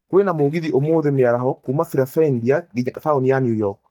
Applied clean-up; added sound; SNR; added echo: neural mask model DeepFilterNet 3.